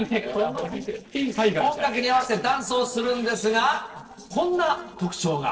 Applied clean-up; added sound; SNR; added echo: neural separator model SepFormer DNS4.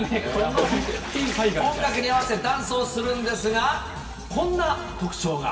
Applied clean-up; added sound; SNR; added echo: none; Bathtub (filling or washing); 11 dB; reverberation time 2.5 s.